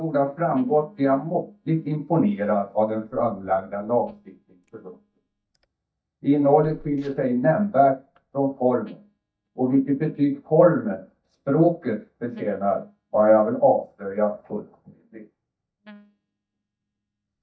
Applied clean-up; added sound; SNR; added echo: neural mask model DeepFilterNet 3.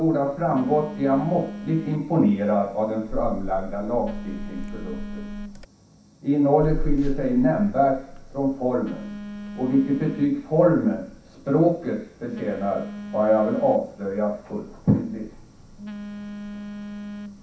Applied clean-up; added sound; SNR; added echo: none; Telephone; 10 dB; reverberation time 0.7 s.